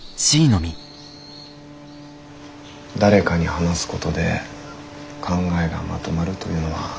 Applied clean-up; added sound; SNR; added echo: none; none; none; none.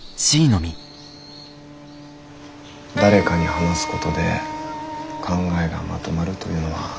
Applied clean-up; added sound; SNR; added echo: none; Wind instrument, woodwind instrument; 7 dB; none.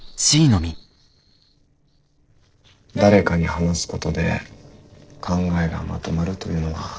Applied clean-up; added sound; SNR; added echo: neural separator model SepFormer DNS4.